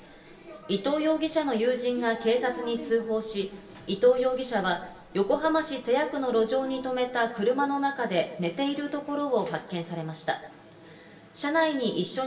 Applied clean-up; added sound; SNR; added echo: none; none; none; reverberation time 0.7 s.